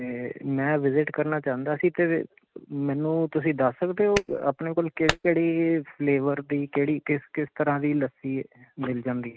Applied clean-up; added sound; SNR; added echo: neural mask model RNNoise.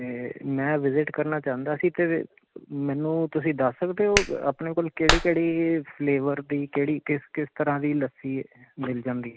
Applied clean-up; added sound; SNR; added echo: none; Clapping; 2 dB; none.